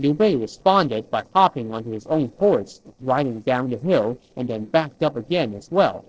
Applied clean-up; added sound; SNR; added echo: neural separator model SepFormer DNS4.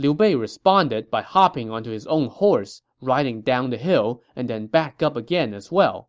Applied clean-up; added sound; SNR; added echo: none; none; none; none.